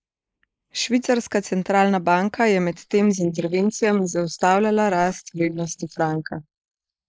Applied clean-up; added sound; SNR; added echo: neural mask model Resemble Enhance denoiser.